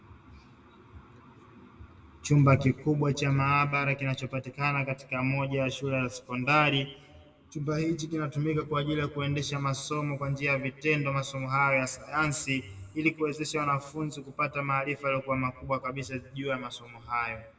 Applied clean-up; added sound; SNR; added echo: none; none; none; reverberation time 1.1 s.